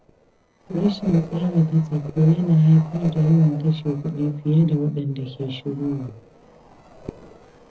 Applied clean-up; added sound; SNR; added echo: neural separator model SepFormer DNS4.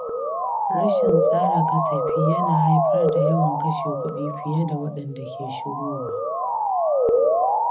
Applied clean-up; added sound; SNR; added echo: none; Motor vehicle (road) / Siren; -5 dB; reverberation time 0.4 s.